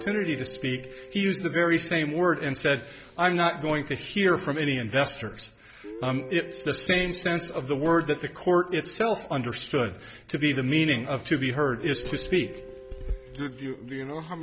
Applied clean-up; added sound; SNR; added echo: none; Breathing + Guitar; 18 dB; none.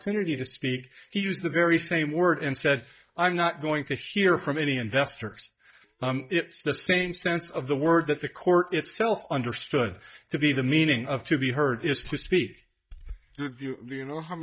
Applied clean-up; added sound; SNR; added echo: neural mask model DeepFilterNet 3.